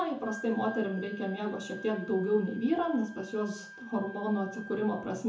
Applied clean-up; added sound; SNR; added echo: none; Wind instrument, woodwind instrument; 15 dB; reverberation time 0.6 s.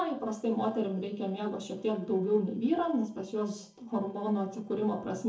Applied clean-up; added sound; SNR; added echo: neural separator model SepFormer DNS4.